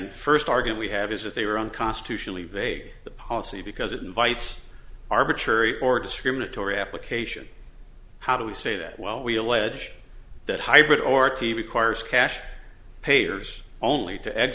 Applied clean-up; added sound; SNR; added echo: none; none; none; none.